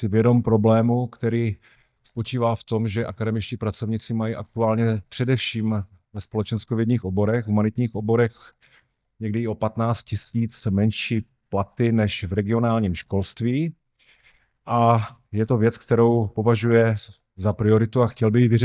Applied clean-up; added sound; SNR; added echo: neural mask model DeepFilterNet 3.